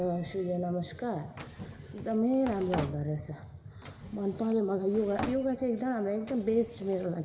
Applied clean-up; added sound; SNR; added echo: none; Drawer open or close; 13 dB; reverberation time 1.4 s.